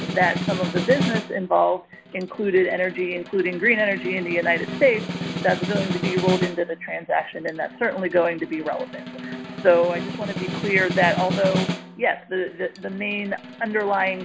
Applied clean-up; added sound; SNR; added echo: none; Snare drum; 7 dB; none.